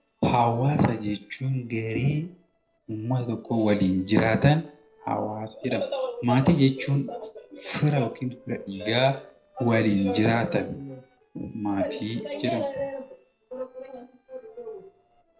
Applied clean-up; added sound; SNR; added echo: neural separator model SepFormer DNS4.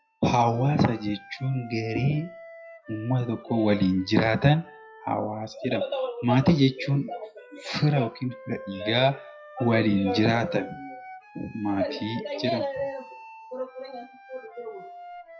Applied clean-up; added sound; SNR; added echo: classical method WPE with log-MMSE.